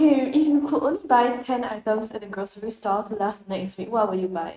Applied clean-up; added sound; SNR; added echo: neural mask model RNNoise.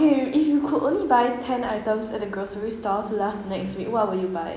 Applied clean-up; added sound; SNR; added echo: none; none; none; none.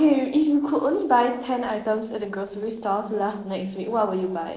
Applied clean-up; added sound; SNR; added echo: neural separator model SepFormer DNS4.